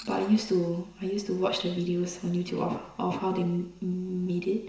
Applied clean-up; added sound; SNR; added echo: none; none; none; reverberation time 0.9 s.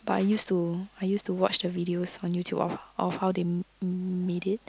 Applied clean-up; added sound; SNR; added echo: none; none; none; none.